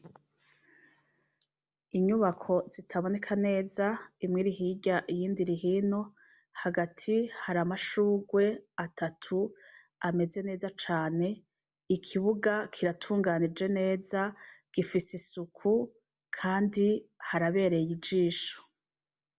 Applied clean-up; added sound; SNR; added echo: none; none; none; none.